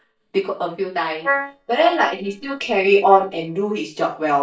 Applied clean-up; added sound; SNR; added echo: neural mask model DeepFilterNet 3.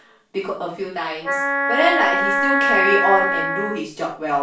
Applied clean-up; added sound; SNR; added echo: none; Wind instrument, woodwind instrument; -2 dB; reverberation time 0.3 s.